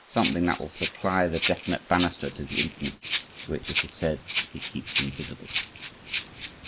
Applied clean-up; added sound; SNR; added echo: neural mask model Resemble Enhance denoiser.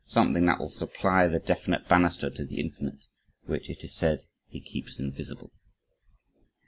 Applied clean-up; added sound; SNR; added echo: none; none; none; none.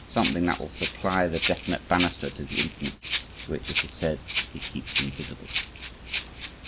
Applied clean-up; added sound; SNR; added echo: none; Rattle (instrument); 3 dB; none.